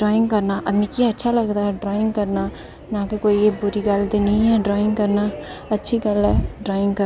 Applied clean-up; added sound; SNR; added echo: none; none; none; none.